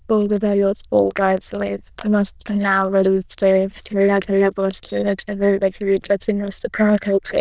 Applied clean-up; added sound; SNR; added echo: neural diffusion model UNIVERSE++.